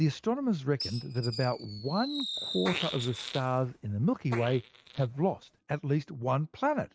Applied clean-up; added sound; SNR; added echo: neural mask model RNNoise.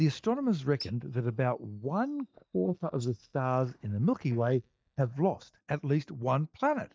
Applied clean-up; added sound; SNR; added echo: neural mask model DeepFilterNet 3.